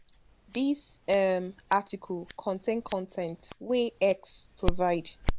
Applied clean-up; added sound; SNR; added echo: none; Scissors; 2 dB; none.